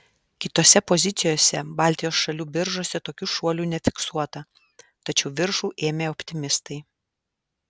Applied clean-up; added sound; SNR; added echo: none; none; none; none.